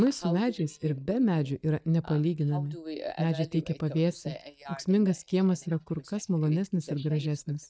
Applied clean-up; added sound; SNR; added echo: neural mask model DeepFilterNet 3.